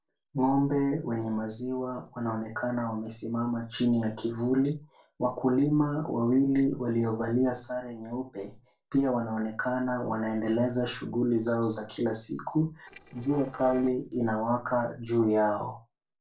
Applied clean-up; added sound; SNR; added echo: neural separator model SepFormer DNS4.